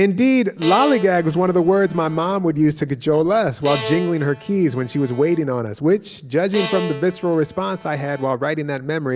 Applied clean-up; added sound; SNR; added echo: none; Bowed string instrument; 13 dB; none.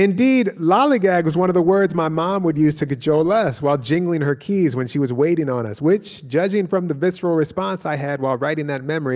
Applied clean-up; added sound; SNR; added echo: none; none; none; none.